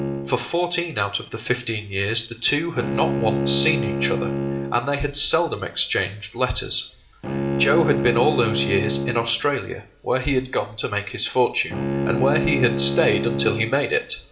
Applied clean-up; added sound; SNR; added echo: none; Bowed string instrument; 4 dB; reverberation time 0.5 s.